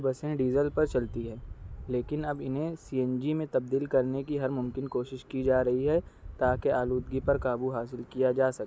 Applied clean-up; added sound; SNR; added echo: none; none; none; none.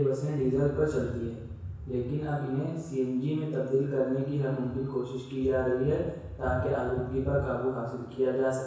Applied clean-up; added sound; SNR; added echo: none; none; none; reverberation time 1.1 s.